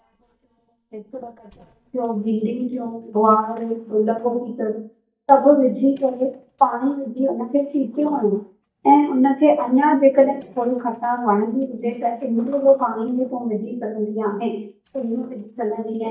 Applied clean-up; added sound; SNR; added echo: neural mask model DeepFilterNet 3.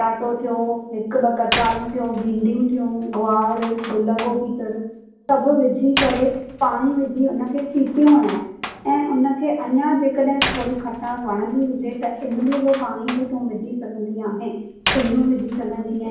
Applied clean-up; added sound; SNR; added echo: none; Slam; 12 dB; reverberation time 1.2 s.